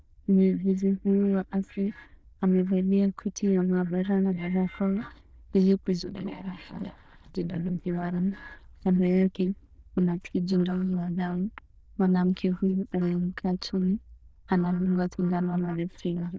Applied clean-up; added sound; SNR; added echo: neural diffusion model UNIVERSE++.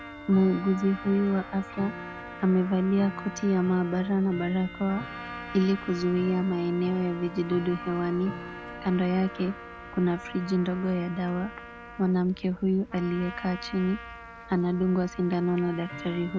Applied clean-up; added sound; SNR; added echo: none; Trumpet + Tick-tock / Bell; 13 dB; none.